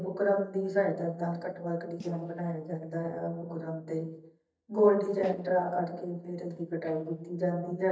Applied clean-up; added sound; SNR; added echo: neural mask model DeepFilterNet 3.